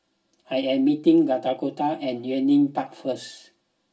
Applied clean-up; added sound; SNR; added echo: none; none; none; reverberation time 0.2 s.